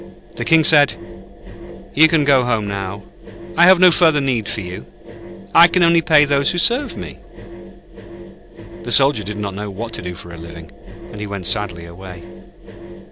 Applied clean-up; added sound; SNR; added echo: none; Engine; 14 dB; none.